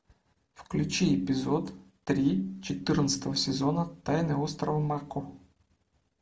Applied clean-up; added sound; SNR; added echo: none; none; none; none.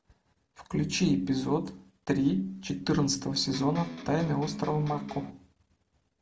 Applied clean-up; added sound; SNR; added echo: none; Electric guitar; 11 dB; none.